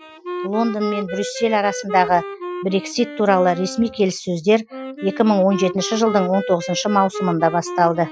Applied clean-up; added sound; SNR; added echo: classical method Wiener filter.